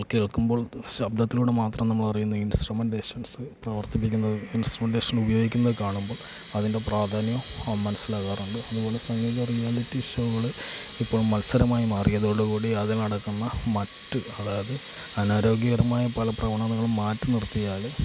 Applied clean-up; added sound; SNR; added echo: none; none; none; none.